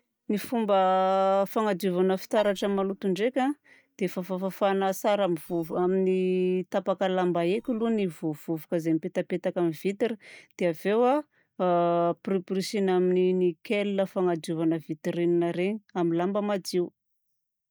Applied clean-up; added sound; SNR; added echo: neural mask model DeepFilterNet 3.